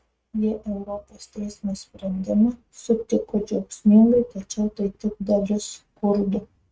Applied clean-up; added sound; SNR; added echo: neural mask model RNNoise.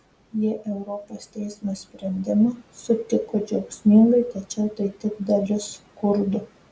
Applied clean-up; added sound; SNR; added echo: none; none; none; none.